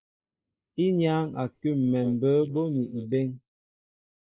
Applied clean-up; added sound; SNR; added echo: neural mask model Resemble Enhance denoiser.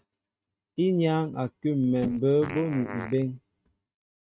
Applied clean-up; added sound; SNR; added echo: neural mask model RNNoise.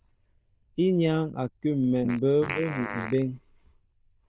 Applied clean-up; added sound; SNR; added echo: neural diffusion model UNIVERSE++.